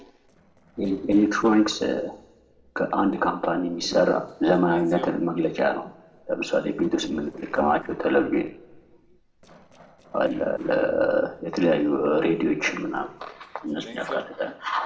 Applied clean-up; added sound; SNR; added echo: neural separator model SepFormer DNS4.